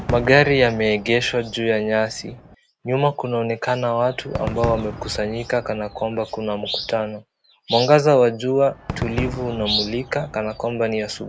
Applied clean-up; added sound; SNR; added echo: none; Crowd / Cheering / Fireworks; 13 dB; none.